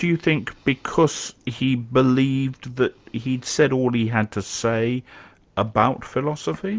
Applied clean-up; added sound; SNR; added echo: none; none; none; none.